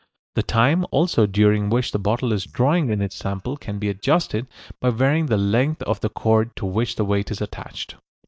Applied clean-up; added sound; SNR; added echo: neural mask model DeepFilterNet 3.